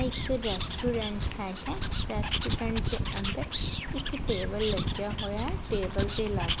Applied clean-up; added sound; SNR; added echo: none; Animal; 7 dB; none.